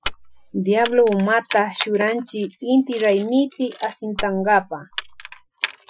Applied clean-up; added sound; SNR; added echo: classical method Wiener filter.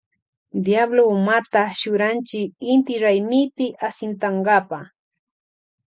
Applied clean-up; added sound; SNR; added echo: none; none; none; none.